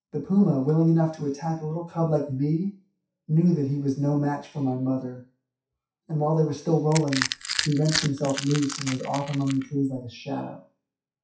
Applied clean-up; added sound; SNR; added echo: classical method WPE with log-MMSE.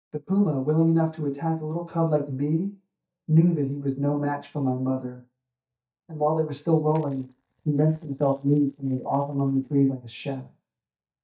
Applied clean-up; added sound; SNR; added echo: neural mask model DeepFilterNet 3.